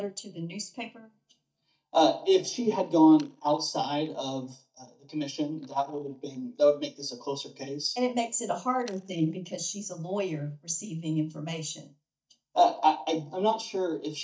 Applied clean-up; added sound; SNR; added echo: neural mask model DeepFilterNet 3.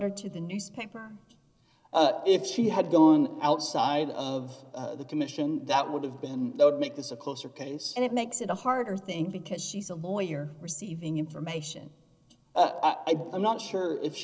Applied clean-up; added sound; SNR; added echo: none; none; none; none.